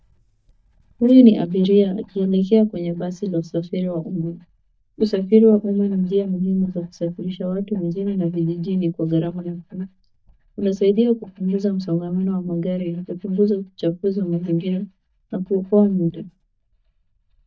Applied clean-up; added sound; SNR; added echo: neural mask model DeepFilterNet 3.